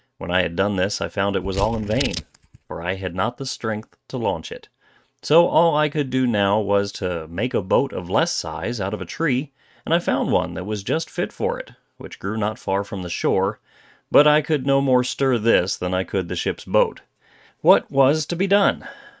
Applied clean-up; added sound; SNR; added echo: neural mask model RNNoise.